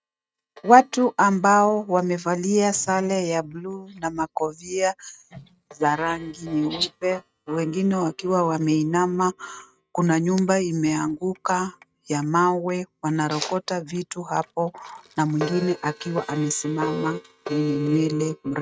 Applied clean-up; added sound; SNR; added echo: neural mask model RNNoise.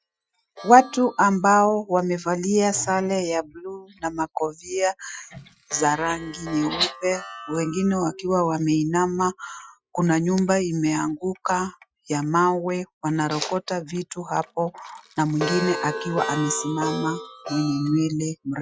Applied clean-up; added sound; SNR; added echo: classical method Wiener filter.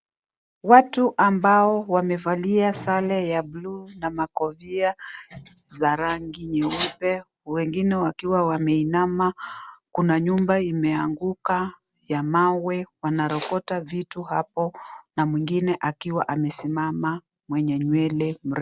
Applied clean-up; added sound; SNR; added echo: none; none; none; none.